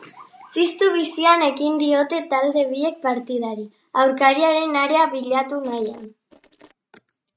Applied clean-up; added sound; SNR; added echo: neural mask model RNNoise.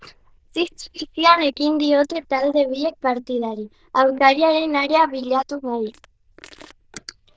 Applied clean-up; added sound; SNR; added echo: neural diffusion model UNIVERSE++.